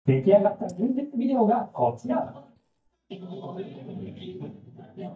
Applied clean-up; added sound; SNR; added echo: neural mask model DeepFilterNet 3.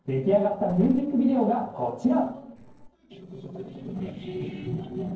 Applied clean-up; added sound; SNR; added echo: neural separator model SepFormer DNS4.